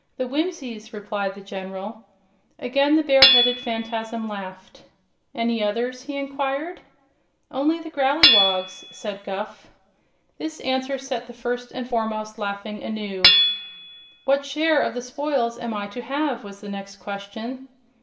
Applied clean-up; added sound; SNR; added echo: none; Hammer / Chink, clink; 1 dB; reverberation time 0.7 s.